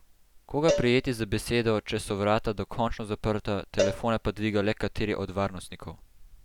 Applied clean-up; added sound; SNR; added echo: none; Cowbell; 7 dB; none.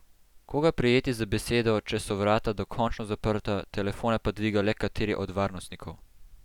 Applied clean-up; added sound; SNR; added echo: none; none; none; none.